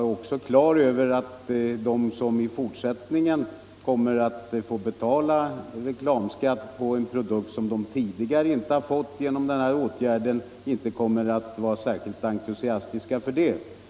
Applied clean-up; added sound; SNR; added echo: none; none; none; none.